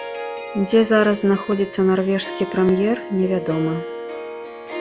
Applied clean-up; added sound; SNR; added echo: none; Harp; 11 dB; none.